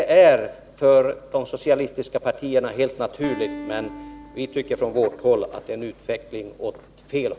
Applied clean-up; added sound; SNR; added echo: none; Acoustic guitar; 16 dB; none.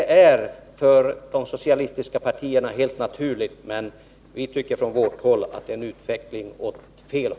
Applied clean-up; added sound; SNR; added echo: none; none; none; none.